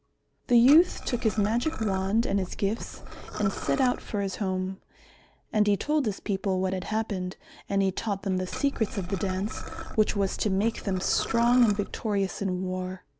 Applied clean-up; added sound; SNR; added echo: none; Liquid; 7 dB; none.